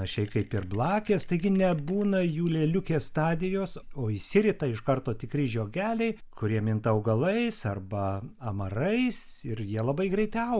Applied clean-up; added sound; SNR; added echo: none; none; none; none.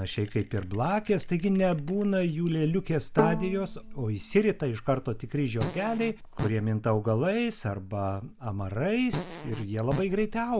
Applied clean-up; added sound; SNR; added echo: none; Fart + Bowed string instrument; 7 dB; none.